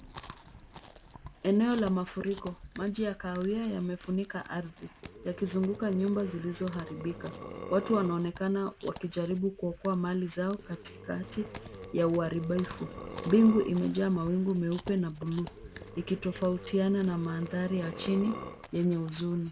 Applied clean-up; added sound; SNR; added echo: none; Burping, eructation + Chewing, mastication; 15 dB; none.